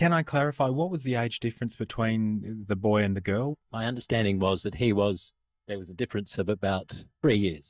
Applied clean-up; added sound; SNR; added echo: neural mask model DeepFilterNet 3.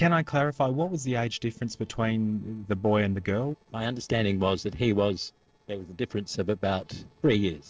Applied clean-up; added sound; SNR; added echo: neural separator model SepFormer DNS4.